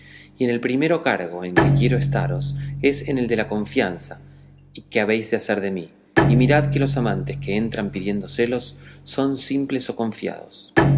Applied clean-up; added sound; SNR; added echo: none; Bowed string instrument; 1 dB; none.